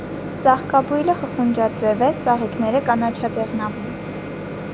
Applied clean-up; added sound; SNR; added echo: none; Microwave oven; 8 dB; none.